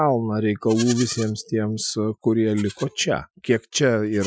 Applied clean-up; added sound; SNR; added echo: classical method Wiener filter.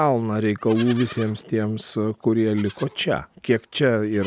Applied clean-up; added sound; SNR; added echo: none; Livestock, farm animals, working animals; 18 dB; none.